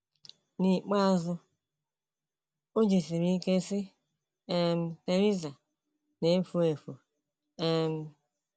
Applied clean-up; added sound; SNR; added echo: none; none; none; none.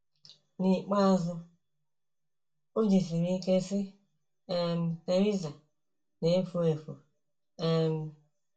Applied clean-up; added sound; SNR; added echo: none; none; none; reverberation time 0.2 s.